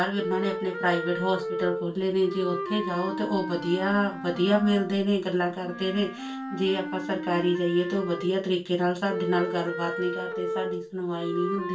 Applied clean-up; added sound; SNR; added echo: none; Wind instrument, woodwind instrument; 7 dB; reverberation time 0.2 s.